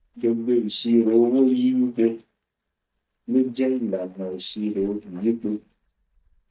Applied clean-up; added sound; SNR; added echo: neural mask model DeepFilterNet 3.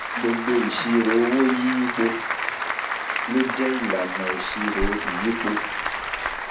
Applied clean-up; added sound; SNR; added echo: none; Applause; 2 dB; reverberation time 0.2 s.